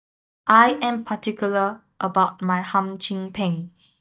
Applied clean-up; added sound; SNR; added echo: neural mask model DeepFilterNet 3.